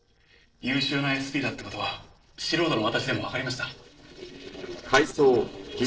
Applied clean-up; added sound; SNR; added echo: neural separator model SepFormer DNS4.